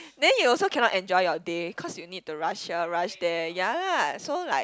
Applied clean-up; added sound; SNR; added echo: none; none; none; none.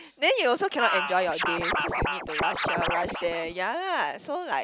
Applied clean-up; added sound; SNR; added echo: none; Scratching (performance technique); 1 dB; none.